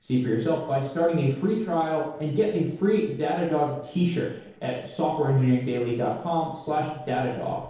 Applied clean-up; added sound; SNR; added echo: neural separator model SepFormer DNS4.